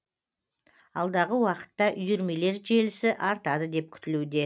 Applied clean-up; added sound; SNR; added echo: none; none; none; none.